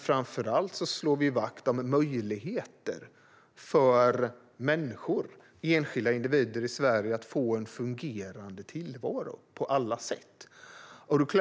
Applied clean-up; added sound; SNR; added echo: none; none; none; none.